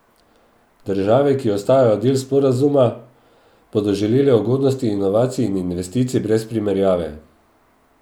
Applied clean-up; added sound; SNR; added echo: none; none; none; none.